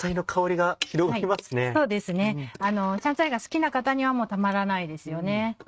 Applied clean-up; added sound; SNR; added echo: neural mask model RNNoise.